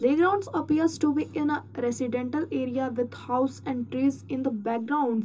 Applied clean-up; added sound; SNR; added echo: none; none; none; reverberation time 0.2 s.